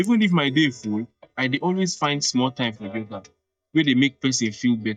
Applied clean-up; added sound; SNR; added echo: neural mask model DeepFilterNet 3.